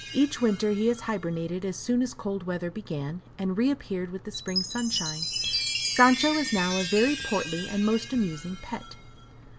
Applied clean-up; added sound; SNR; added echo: none; Chime; 8 dB; none.